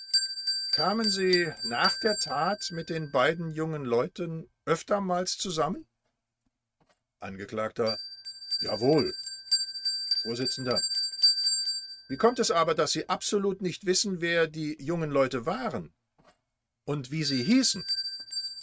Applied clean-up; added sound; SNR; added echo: neural mask model RNNoise.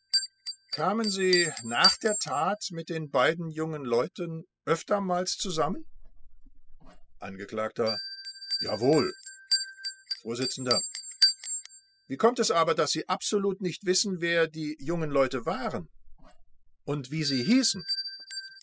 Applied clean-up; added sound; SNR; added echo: classical method spectral subtraction.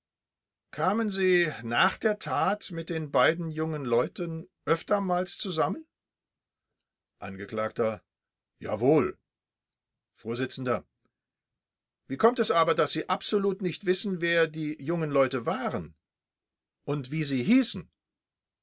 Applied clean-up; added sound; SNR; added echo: none; none; none; none.